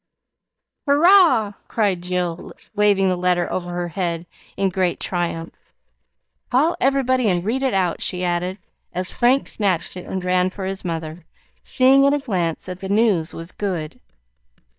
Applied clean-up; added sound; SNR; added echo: neural mask model DeepFilterNet 3.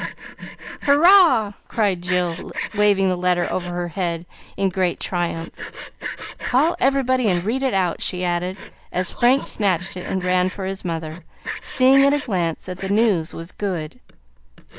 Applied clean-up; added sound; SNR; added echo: neural mask model Resemble Enhance denoiser.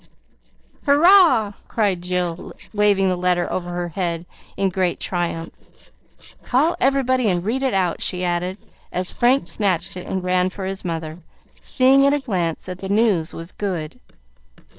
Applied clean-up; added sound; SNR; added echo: neural separator model SepFormer DNS4.